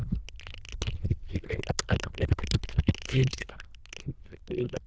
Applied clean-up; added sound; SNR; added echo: neural diffusion model UNIVERSE++.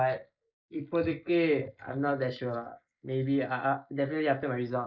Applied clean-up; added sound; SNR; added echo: neural mask model Resemble Enhance denoiser.